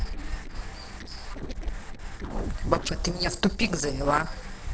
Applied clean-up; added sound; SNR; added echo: neural separator model SepFormer DNS4.